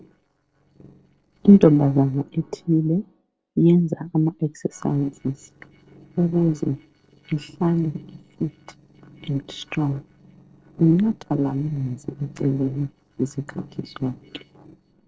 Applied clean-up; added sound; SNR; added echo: neural separator model SepFormer DNS4.